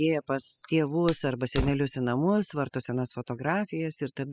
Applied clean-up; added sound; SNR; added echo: classical method spectral subtraction.